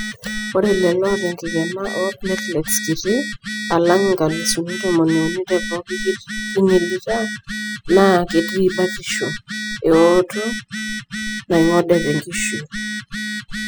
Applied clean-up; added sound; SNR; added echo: classical method spectral subtraction.